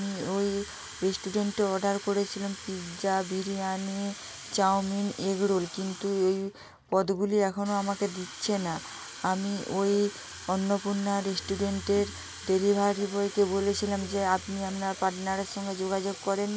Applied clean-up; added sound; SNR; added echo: none; Fill (with liquid) / Water tap, faucet; 15 dB; none.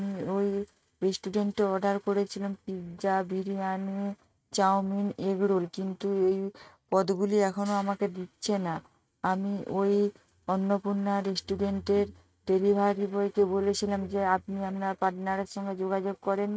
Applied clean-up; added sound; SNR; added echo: neural mask model RNNoise.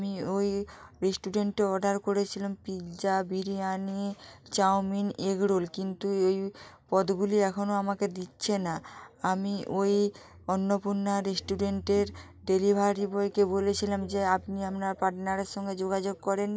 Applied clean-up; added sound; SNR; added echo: none; none; none; none.